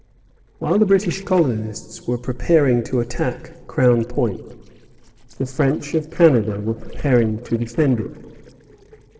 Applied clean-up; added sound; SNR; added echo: neural separator model SepFormer DNS4.